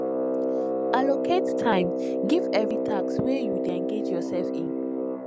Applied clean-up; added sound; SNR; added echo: none; Brass instrument; -3 dB; none.